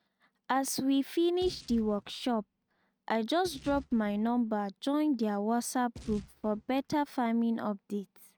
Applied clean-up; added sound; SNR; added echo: neural mask model RNNoise.